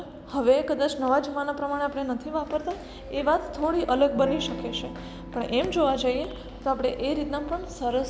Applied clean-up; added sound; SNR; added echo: none; Electric guitar / Strum; 17 dB; none.